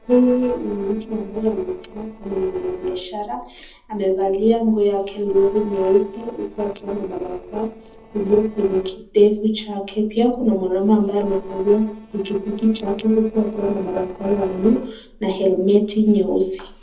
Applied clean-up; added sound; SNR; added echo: neural separator model SepFormer DNS4.